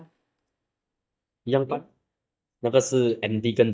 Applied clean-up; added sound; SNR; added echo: neural mask model DeepFilterNet 3.